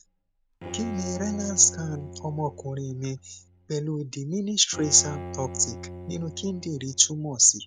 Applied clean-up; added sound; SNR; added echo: none; Bowed string instrument; 13 dB; none.